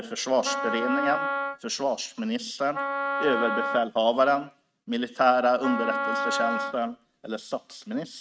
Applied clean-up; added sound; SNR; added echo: neural mask model RNNoise.